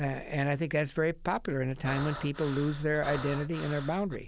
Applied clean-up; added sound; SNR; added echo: none; Breathing; 11 dB; none.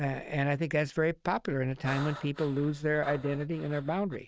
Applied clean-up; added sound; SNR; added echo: neural mask model RNNoise.